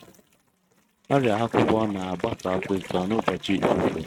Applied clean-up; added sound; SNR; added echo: neural mask model RNNoise.